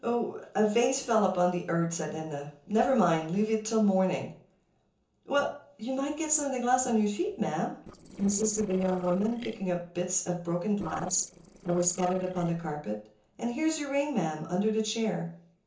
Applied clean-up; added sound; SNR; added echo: neural separator model SepFormer DNS4.